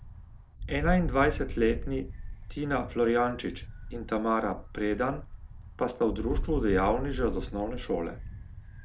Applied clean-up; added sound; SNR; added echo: none; Wind; 6 dB; none.